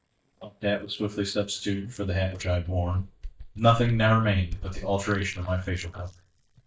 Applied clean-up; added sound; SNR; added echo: neural mask model DeepFilterNet 3.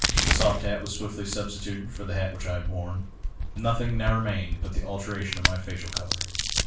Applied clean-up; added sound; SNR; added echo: none; Crack; -1 dB; reverberation time 0.3 s.